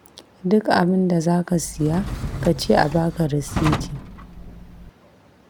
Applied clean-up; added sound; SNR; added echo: none; Drawer open or close; 8 dB; none.